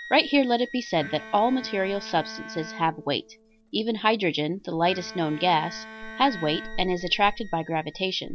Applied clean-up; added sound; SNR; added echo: none; Bowed string instrument + Wind instrument, woodwind instrument; 16 dB; none.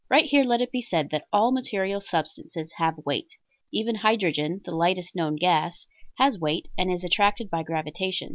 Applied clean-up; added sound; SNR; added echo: none; none; none; none.